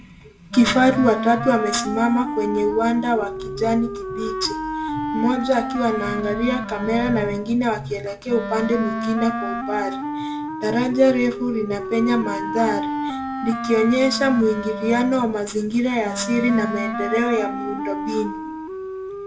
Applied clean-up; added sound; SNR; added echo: none; Wind instrument, woodwind instrument; 6 dB; reverberation time 0.3 s.